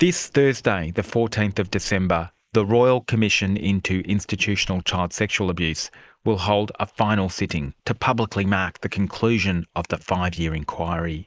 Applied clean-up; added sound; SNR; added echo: neural mask model Resemble Enhance denoiser.